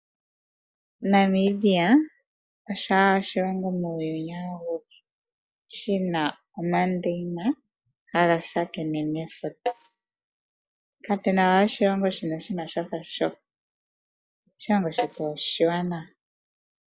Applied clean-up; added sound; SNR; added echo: neural mask model DeepFilterNet 3.